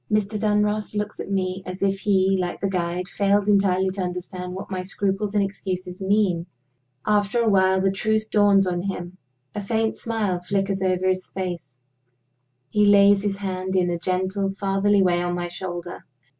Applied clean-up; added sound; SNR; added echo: none; none; none; none.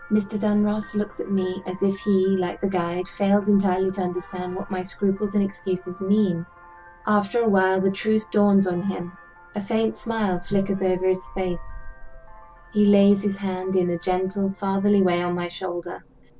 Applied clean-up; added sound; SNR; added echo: none; Vehicle horn, car horn, honking; 18 dB; none.